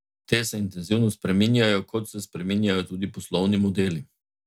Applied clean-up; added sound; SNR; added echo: none; none; none; none.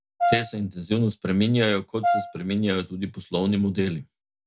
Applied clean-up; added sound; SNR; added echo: none; Brass instrument; 4 dB; none.